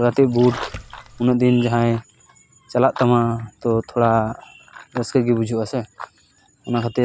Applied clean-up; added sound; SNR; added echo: none; Splash, splatter; 17 dB; none.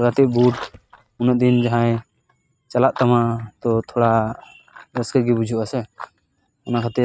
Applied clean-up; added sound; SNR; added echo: neural mask model RNNoise.